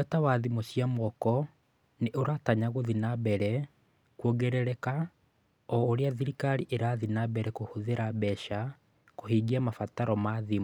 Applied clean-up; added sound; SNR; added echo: none; none; none; none.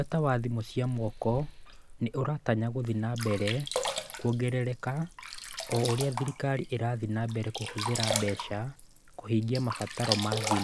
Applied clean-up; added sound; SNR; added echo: none; Sink (filling or washing); 7 dB; none.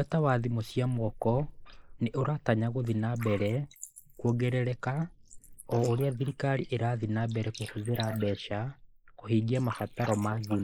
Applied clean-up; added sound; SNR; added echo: neural mask model Resemble Enhance denoiser.